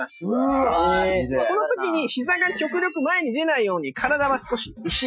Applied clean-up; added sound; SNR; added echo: classical method Wiener filter.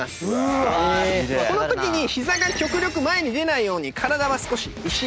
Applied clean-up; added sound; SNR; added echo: none; Chewing, mastication; 19 dB; none.